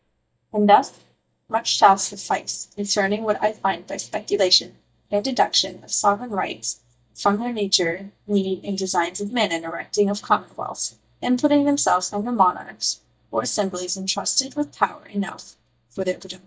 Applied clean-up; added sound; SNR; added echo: neural mask model DeepFilterNet 3.